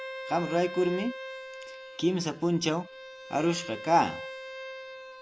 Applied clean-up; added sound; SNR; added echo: none; Bowed string instrument; 11 dB; none.